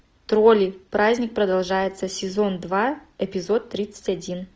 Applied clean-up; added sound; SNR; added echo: none; none; none; none.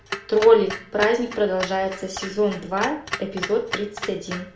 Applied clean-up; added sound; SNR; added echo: none; Clock; 11 dB; reverberation time 0.4 s.